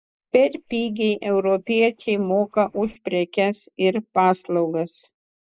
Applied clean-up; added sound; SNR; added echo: neural mask model Resemble Enhance denoiser.